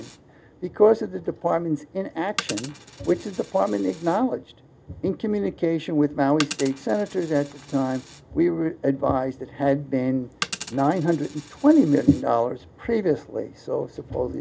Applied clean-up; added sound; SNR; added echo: none; Coin (dropping); 17 dB; none.